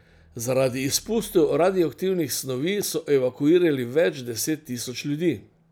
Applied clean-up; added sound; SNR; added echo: none; none; none; none.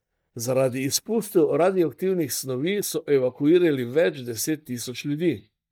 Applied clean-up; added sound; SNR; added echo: neural mask model DeepFilterNet 3.